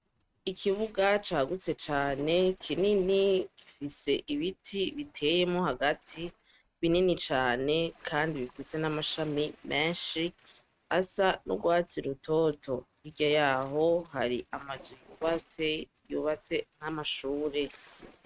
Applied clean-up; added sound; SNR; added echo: neural mask model RNNoise.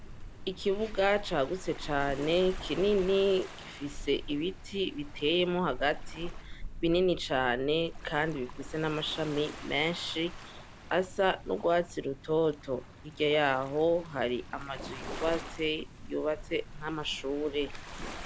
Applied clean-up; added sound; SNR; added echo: none; Waves, surf; 11 dB; none.